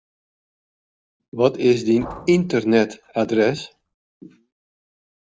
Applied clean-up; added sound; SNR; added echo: none; Liquid; 20 dB; none.